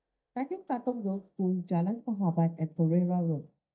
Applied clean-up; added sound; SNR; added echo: neural mask model DeepFilterNet 3.